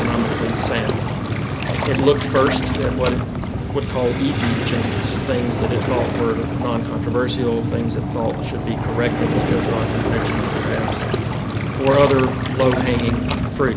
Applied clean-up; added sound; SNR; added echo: none; Waves, surf; -1 dB; none.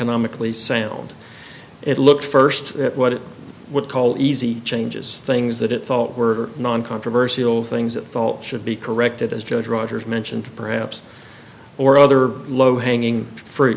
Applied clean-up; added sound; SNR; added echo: none; none; none; none.